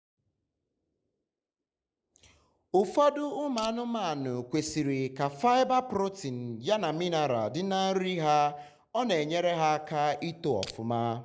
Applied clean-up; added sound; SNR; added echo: neural mask model Resemble Enhance denoiser.